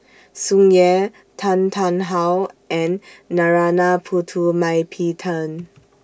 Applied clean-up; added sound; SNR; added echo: none; none; none; none.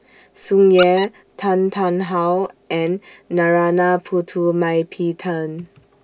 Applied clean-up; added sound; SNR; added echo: none; Squeak; 13 dB; none.